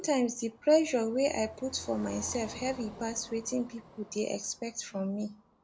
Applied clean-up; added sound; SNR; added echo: none; Car passing by; 18 dB; none.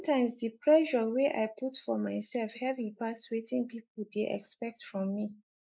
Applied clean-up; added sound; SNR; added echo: neural mask model Resemble Enhance denoiser.